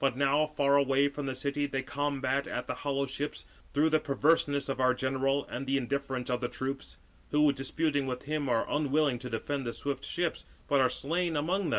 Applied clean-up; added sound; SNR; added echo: none; none; none; none.